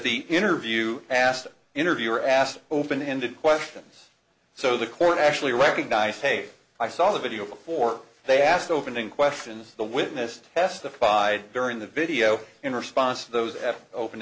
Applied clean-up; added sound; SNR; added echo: none; none; none; none.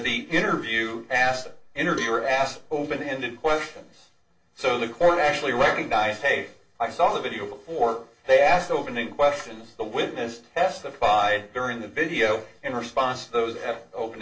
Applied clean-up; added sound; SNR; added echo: neural separator model SepFormer DNS4.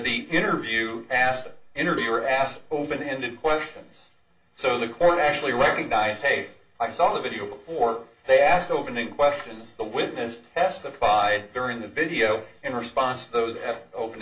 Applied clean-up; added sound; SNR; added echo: none; Cowbell; 17 dB; reverberation time 0.2 s.